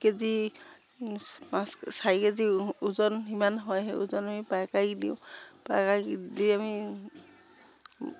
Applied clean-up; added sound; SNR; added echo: none; none; none; none.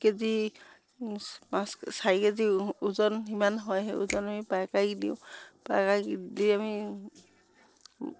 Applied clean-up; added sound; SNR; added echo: neural separator model SepFormer DNS4.